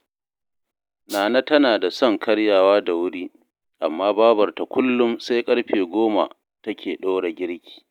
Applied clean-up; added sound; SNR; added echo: none; Rattle (instrument); 17 dB; none.